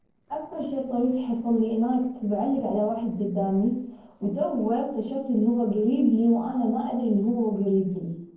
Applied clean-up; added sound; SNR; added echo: neural separator model SepFormer DNS4.